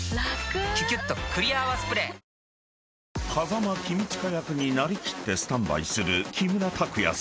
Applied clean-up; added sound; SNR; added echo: none; none; none; none.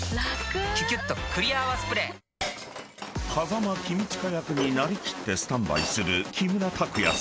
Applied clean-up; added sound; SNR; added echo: none; Chink, clink; 10 dB; none.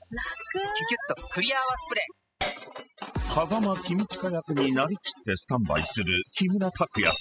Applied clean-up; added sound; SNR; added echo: classical method spectral subtraction.